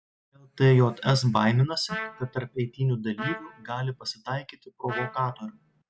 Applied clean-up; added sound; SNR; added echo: none; Trumpet; 12 dB; none.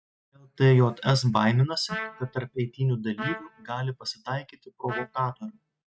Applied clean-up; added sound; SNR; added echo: neural mask model RNNoise.